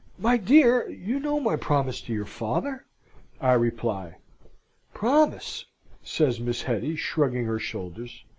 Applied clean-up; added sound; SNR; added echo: none; none; none; none.